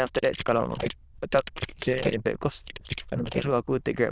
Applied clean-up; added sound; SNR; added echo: neural diffusion model UNIVERSE++.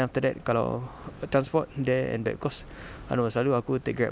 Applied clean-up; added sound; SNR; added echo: none; none; none; none.